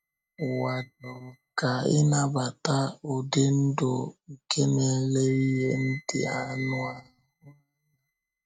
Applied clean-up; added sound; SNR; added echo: neural mask model RNNoise.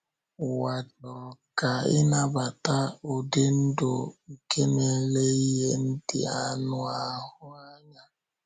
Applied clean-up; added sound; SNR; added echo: none; none; none; none.